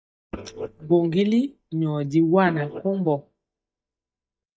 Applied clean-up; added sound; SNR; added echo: neural mask model DeepFilterNet 3.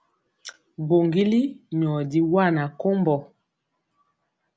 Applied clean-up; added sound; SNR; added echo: none; none; none; none.